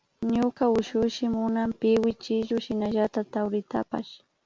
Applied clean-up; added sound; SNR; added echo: none; none; none; none.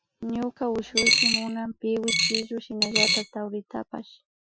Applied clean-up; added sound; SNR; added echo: classical method Wiener filter.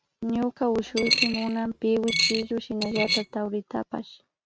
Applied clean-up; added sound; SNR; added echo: neural mask model RNNoise.